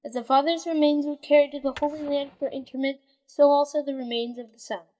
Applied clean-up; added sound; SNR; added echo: neural mask model DeepFilterNet 3.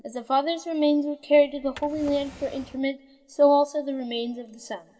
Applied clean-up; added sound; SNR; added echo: none; Drawer open or close; 20 dB; reverberation time 1.0 s.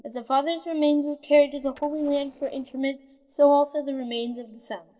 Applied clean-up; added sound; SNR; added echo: neural separator model SepFormer DNS4.